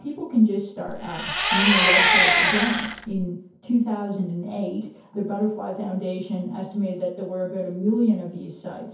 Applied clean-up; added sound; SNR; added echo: none; Engine; -5 dB; reverberation time 0.6 s.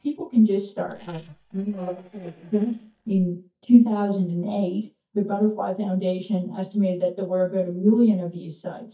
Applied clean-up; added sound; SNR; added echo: neural mask model DeepFilterNet 3.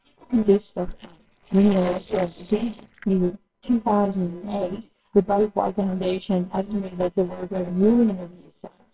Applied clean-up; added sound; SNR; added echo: neural separator model SepFormer WHAMR!.